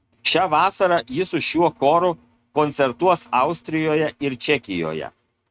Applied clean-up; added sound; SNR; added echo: neural mask model RNNoise.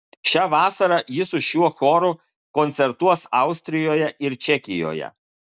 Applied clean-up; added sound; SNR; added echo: none; none; none; none.